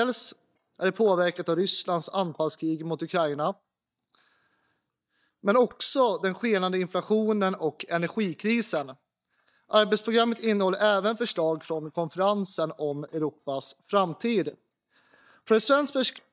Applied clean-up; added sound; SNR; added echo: neural mask model DeepFilterNet 3.